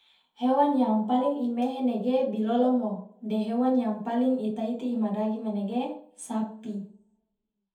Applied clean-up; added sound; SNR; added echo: none; none; none; reverberation time 0.5 s.